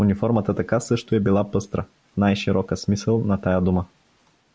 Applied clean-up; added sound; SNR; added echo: none; none; none; none.